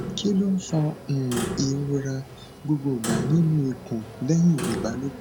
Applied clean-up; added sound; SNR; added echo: none; Clock; 9 dB; none.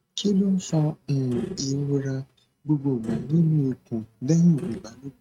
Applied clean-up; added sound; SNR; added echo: neural mask model RNNoise.